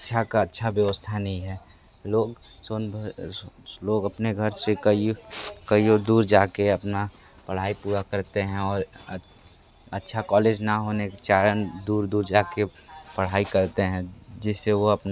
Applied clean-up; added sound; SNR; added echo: none; none; none; none.